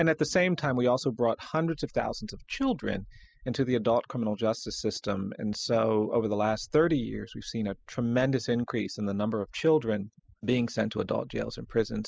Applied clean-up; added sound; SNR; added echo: classical method spectral subtraction.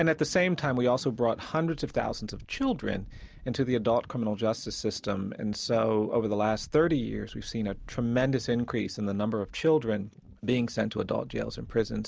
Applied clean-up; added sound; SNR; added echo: none; Wind; 19 dB; none.